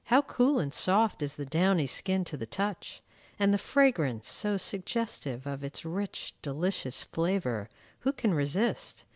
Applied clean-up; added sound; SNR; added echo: none; none; none; none.